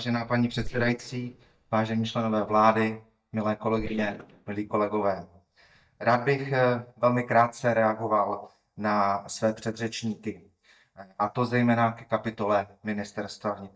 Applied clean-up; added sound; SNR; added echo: neural mask model DeepFilterNet 3.